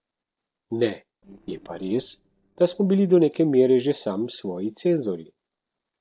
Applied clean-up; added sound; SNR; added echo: neural separator model SepFormer DNS4.